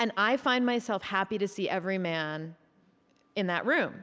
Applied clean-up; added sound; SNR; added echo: none; none; none; none.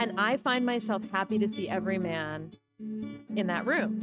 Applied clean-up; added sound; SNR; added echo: neural mask model RNNoise.